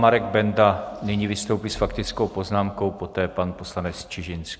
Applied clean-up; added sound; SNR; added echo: none; none; none; none.